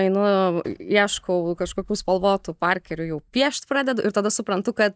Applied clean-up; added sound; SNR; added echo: neural mask model DeepFilterNet 3.